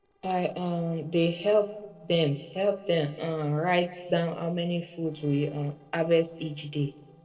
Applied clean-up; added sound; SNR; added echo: neural separator model SepFormer DNS4.